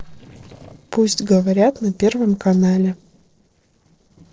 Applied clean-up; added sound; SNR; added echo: neural separator model SepFormer DNS4.